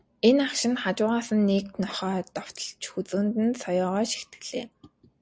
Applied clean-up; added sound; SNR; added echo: none; none; none; none.